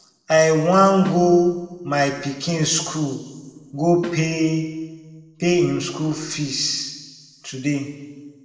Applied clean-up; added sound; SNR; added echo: neural separator model SepFormer DNS4.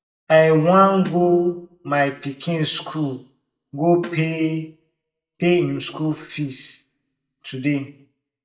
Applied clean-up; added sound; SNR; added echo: neural mask model DeepFilterNet 3.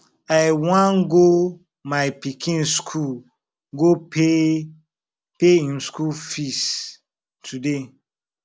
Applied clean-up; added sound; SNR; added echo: none; none; none; none.